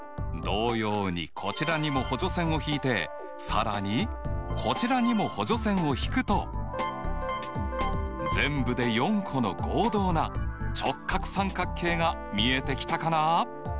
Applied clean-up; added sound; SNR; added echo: none; Brass instrument; 16 dB; none.